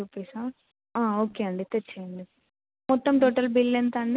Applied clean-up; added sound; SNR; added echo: none; none; none; none.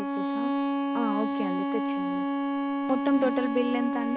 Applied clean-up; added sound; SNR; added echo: none; Bowed string instrument; -3 dB; none.